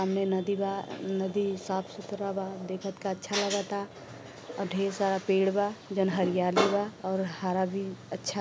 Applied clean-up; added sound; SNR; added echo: none; none; none; none.